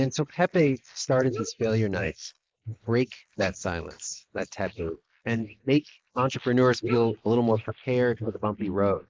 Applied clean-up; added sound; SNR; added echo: neural mask model Resemble Enhance denoiser.